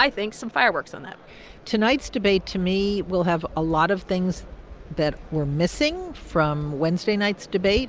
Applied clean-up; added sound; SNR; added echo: none; none; none; none.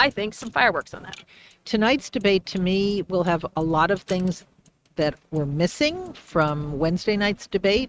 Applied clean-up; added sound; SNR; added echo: neural mask model RNNoise.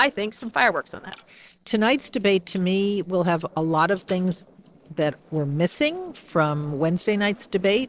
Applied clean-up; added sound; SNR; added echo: neural separator model SepFormer DNS4.